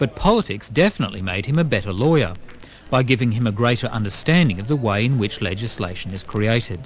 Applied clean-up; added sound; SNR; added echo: none; Crackle; 18 dB; none.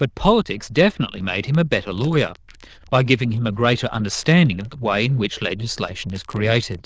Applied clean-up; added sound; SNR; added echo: neural diffusion model UNIVERSE++.